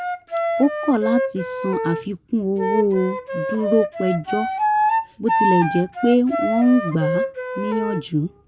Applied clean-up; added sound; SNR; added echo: none; Wind instrument, woodwind instrument; 2 dB; none.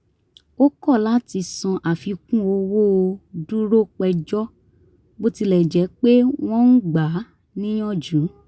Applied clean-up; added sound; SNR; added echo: none; none; none; none.